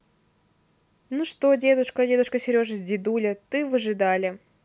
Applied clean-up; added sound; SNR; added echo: none; none; none; none.